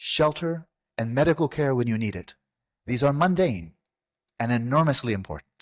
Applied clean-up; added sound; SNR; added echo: neural mask model DeepFilterNet 3.